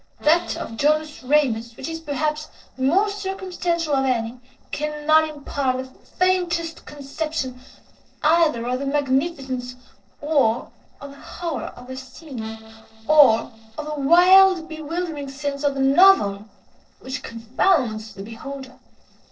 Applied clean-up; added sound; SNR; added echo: neural separator model SepFormer DNS4.